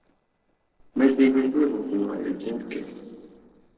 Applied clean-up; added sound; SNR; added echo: neural separator model SepFormer DNS4.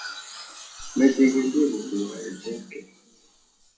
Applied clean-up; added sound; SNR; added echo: classical method WPE with log-MMSE.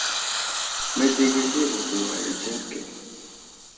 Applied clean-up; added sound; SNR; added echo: none; Hiss; 2 dB; reverberation time 2.3 s.